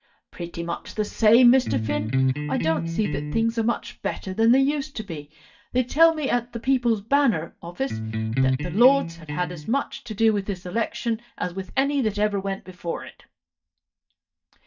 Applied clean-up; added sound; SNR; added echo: neural mask model DeepFilterNet 3.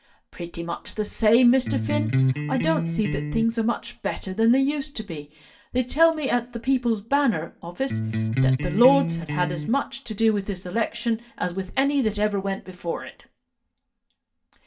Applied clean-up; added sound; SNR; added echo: none; Electric guitar; 0 dB; reverberation time 0.2 s.